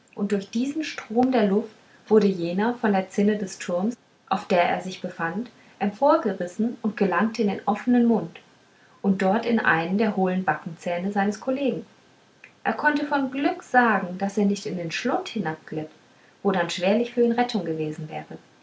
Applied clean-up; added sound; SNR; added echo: none; none; none; none.